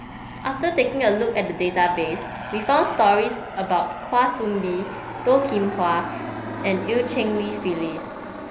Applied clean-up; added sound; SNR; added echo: none; Aircraft; 10 dB; none.